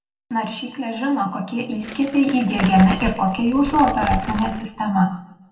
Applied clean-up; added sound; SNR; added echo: none; Crumpling, crinkling; 9 dB; reverberation time 0.7 s.